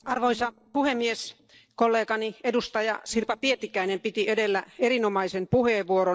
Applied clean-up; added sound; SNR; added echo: neural separator model SepFormer DNS4.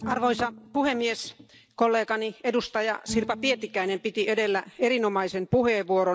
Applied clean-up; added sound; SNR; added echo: none; Bowed string instrument; 17 dB; none.